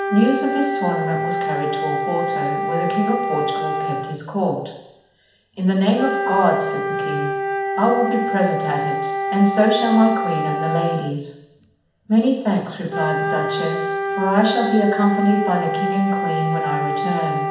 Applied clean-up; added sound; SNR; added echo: none; Wind instrument, woodwind instrument; 3 dB; reverberation time 0.8 s.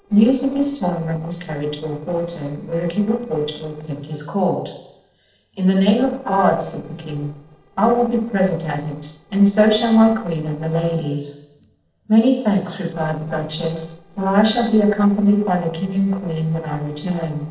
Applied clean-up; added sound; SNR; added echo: neural separator model SepFormer DNS4.